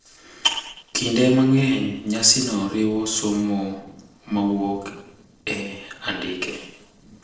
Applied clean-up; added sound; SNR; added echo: neural separator model SepFormer DNS4.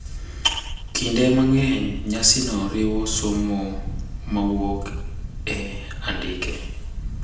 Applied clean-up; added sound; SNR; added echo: none; Wind; 6 dB; reverberation time 0.7 s.